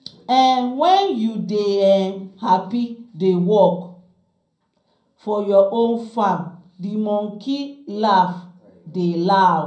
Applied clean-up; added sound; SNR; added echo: none; none; none; reverberation time 0.6 s.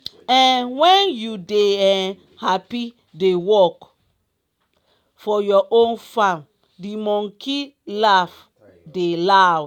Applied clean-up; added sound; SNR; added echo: none; none; none; none.